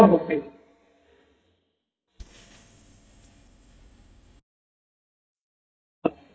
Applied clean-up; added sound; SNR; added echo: neural mask model DeepFilterNet 3.